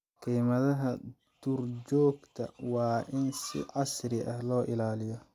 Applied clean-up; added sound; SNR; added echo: none; none; none; none.